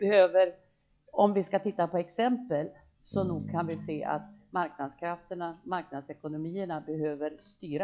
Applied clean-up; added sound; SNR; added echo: classical method log-MMSE.